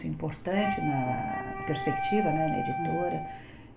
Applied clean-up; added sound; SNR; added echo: none; Wind instrument, woodwind instrument; 2 dB; reverberation time 0.4 s.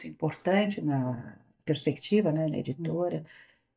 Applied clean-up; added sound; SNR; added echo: neural mask model DeepFilterNet 3.